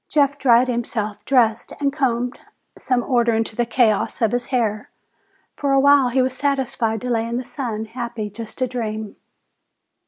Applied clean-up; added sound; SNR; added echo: none; none; none; none.